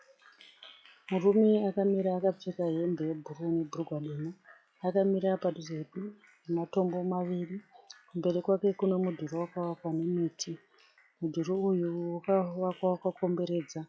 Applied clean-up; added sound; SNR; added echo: classical method log-MMSE.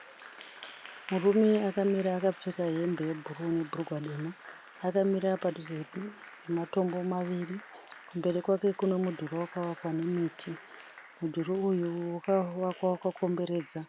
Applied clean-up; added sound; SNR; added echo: none; Applause; 19 dB; none.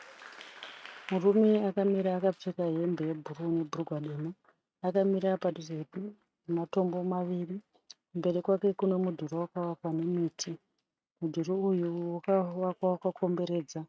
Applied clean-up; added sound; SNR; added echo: neural mask model RNNoise.